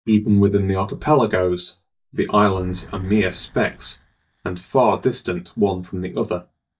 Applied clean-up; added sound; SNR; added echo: neural mask model DeepFilterNet 3.